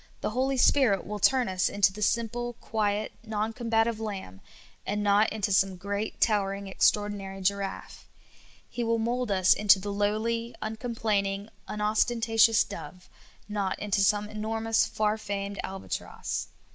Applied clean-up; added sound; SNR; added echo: none; none; none; none.